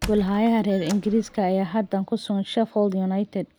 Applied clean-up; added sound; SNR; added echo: none; Squeak; 15 dB; none.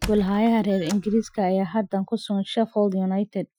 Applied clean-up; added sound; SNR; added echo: classical method Wiener filter.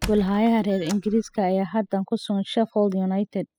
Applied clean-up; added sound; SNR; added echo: classical method spectral subtraction.